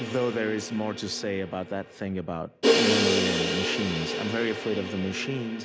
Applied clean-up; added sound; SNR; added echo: none; Crash cymbal; -1 dB; none.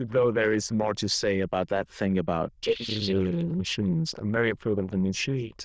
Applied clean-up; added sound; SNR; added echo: neural diffusion model UNIVERSE++.